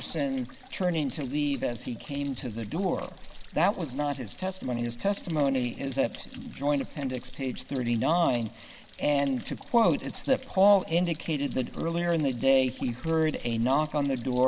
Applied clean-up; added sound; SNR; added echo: none; Stream / Trickle, dribble / Splash, splatter; 17 dB; none.